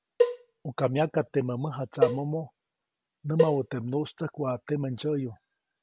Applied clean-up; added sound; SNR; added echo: none; Cowbell; 1 dB; none.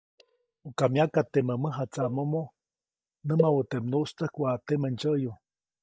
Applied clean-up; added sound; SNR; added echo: neural mask model DeepFilterNet 3.